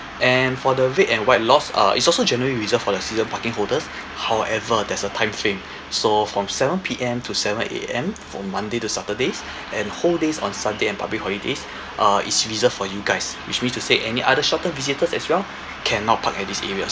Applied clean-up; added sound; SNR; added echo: none; none; none; none.